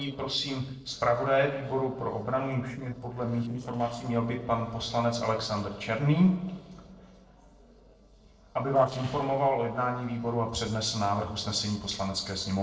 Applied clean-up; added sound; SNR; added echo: neural separator model SepFormer DNS4.